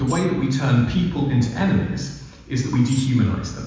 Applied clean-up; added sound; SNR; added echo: none; Tambourine; 20 dB; reverberation time 1.1 s.